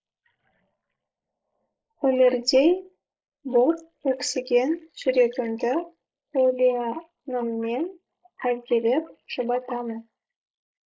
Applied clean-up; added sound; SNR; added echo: neural mask model Resemble Enhance denoiser.